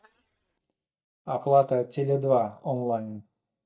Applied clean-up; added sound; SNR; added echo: neural mask model DeepFilterNet 3.